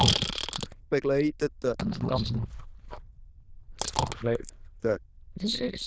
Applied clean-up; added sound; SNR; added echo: neural diffusion model UNIVERSE++.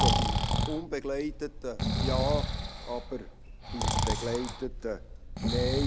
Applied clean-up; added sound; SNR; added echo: none; Breathing; -4 dB; none.